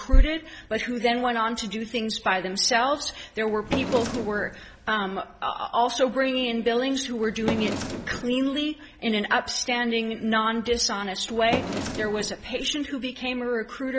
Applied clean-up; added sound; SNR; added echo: none; Drawer open or close; 7 dB; none.